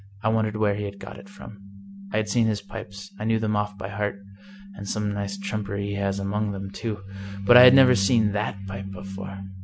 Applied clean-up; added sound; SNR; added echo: none; none; none; none.